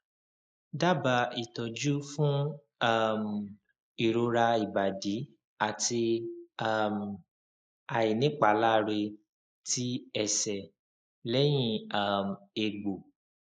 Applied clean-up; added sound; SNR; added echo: neural mask model Resemble Enhance denoiser.